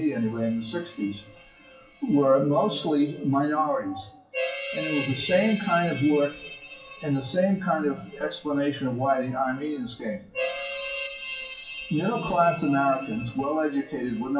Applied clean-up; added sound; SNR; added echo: classical method WPE with log-MMSE.